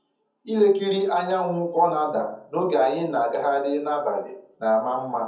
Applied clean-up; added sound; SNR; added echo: none; none; none; reverberation time 0.6 s.